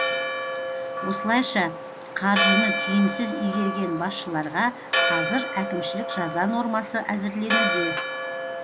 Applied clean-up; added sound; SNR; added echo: none; Church bell; 1 dB; none.